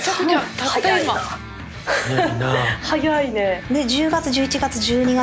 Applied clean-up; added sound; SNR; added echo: none; none; none; none.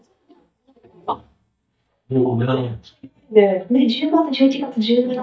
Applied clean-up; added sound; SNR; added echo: neural mask model DeepFilterNet 3.